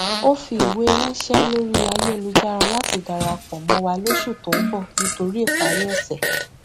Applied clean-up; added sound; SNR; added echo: none; Fart; -1 dB; none.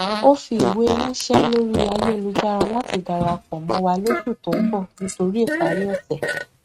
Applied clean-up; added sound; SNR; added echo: neural mask model RNNoise.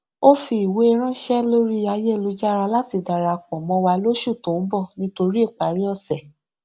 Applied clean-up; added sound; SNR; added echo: none; none; none; none.